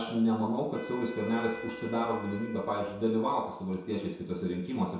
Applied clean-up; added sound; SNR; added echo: none; Wind instrument, woodwind instrument; 14 dB; reverberation time 0.7 s.